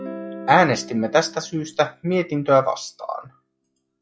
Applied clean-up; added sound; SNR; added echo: classical method log-MMSE.